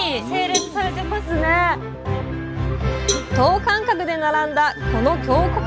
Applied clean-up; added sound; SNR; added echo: none; Cowbell + Keyboard (musical); 11 dB; none.